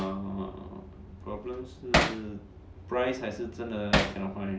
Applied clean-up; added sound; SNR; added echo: none; Hammer; -1 dB; none.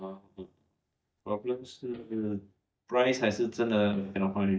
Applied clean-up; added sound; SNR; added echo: neural mask model DeepFilterNet 3.